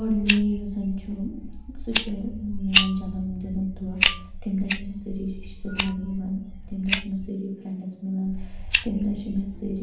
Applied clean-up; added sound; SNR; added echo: none; Fire; 1 dB; reverberation time 0.9 s.